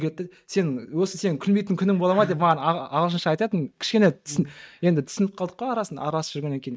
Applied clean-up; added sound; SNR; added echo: neural mask model RNNoise.